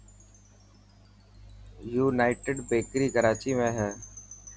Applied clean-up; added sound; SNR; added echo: none; Wind chime; 19 dB; none.